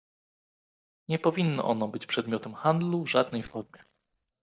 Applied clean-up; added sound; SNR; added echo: neural mask model DeepFilterNet 3.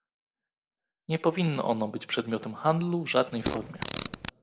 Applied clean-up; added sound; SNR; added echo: none; Fart; 6 dB; reverberation time 1.8 s.